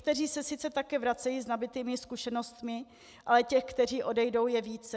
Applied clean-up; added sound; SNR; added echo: none; none; none; none.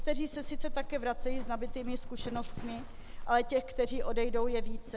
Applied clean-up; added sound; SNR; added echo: none; Livestock, farm animals, working animals; -2 dB; none.